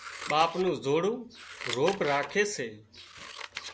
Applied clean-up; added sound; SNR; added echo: none; Scissors; 12 dB; none.